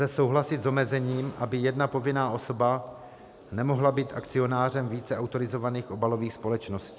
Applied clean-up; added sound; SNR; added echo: none; none; none; none.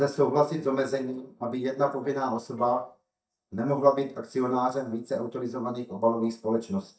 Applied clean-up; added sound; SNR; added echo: neural mask model DeepFilterNet 3.